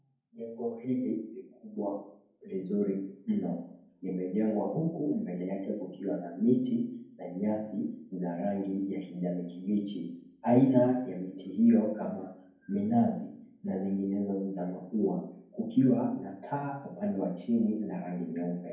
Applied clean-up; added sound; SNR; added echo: none; none; none; reverberation time 0.9 s.